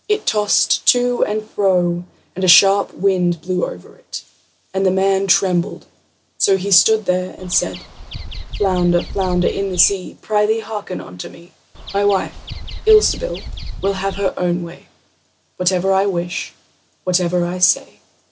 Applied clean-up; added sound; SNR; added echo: none; Bird vocalization, bird call, bird song; 10 dB; none.